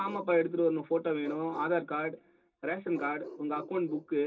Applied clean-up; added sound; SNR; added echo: none; Bark; 18 dB; reverberation time 0.2 s.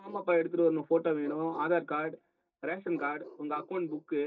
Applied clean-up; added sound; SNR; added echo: neural mask model DeepFilterNet 3.